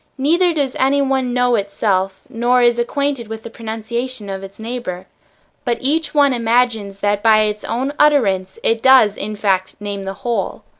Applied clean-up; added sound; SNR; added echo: none; none; none; none.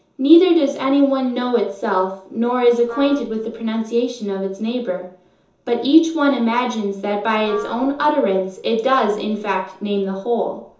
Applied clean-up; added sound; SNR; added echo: none; Wind instrument, woodwind instrument; 17 dB; reverberation time 0.6 s.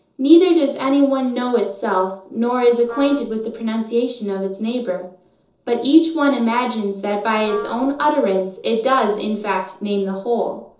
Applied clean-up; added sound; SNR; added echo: neural separator model SepFormer DNS4.